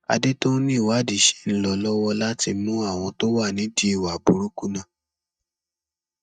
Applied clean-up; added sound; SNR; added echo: neural mask model DeepFilterNet 3.